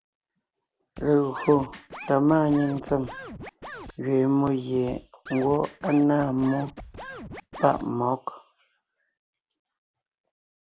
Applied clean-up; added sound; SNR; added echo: none; Scratching (performance technique); 15 dB; none.